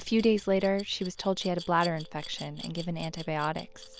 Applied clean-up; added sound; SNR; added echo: none; Glass; 18 dB; none.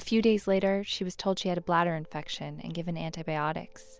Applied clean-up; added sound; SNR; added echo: none; none; none; none.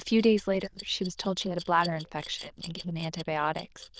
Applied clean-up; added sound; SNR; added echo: neural diffusion model UNIVERSE++.